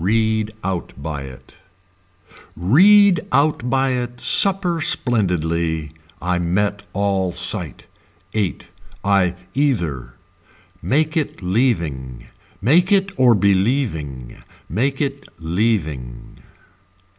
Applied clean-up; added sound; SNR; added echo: none; none; none; none.